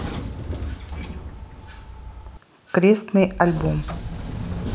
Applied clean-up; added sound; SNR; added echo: none; Sliding door / Train; 7 dB; none.